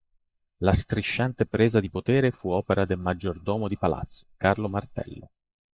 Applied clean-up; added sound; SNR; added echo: neural mask model Resemble Enhance denoiser.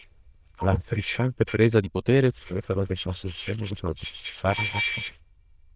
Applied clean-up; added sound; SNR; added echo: neural diffusion model UNIVERSE++.